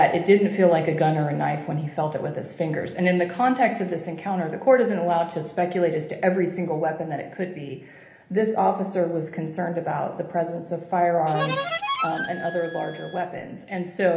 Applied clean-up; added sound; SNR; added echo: none; Harmonica; 5 dB; reverberation time 1.0 s.